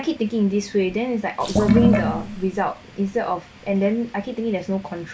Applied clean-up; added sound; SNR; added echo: none; Sink (filling or washing) / Water; -4 dB; none.